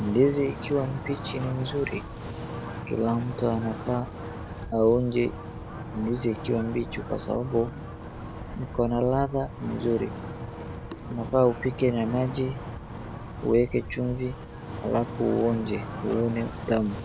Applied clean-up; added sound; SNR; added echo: none; Wind; 9 dB; none.